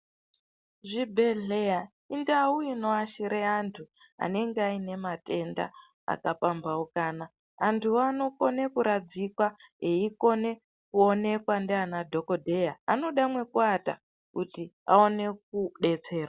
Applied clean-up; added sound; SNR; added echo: none; none; none; none.